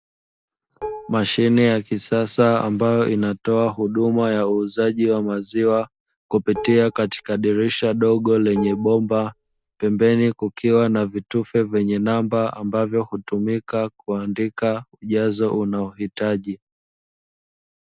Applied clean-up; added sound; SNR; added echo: none; Dishes, pots, and pans; 15 dB; none.